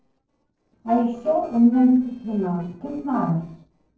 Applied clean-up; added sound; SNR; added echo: neural separator model SepFormer DNS4.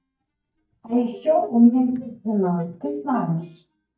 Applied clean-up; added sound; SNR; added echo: neural mask model DeepFilterNet 3.